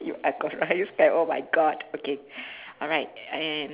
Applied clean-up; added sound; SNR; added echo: none; none; none; none.